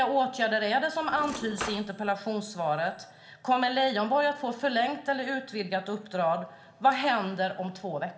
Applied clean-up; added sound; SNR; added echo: none; Cutlery, silverware / Drawer open or close; 11 dB; reverberation time 1.2 s.